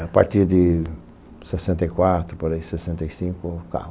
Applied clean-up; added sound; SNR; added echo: none; none; none; none.